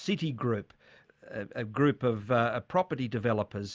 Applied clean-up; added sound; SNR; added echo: none; none; none; none.